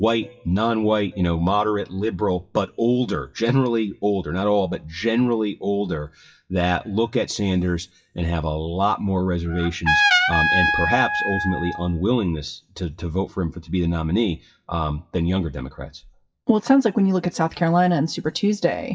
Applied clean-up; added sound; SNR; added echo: classical method WPE with log-MMSE.